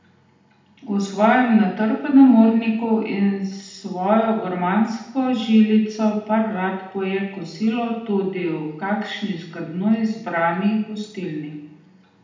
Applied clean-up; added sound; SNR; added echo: none; none; none; reverberation time 0.8 s.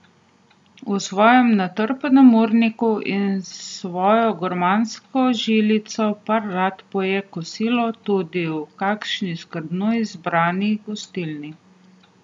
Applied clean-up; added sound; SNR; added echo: none; none; none; none.